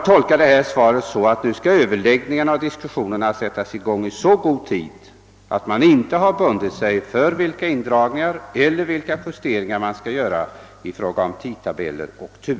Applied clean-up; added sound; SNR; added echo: none; none; none; none.